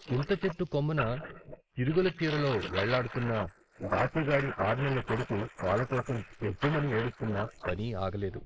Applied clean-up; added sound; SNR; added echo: neural mask model Resemble Enhance denoiser.